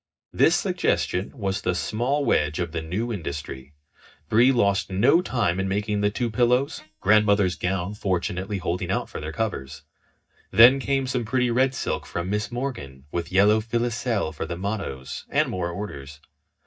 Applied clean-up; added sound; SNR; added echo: neural mask model DeepFilterNet 3.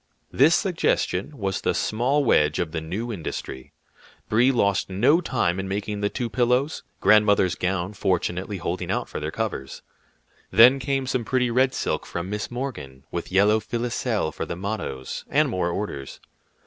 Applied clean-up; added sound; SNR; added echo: none; none; none; none.